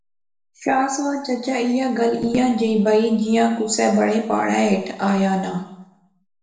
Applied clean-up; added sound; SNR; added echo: none; none; none; reverberation time 0.8 s.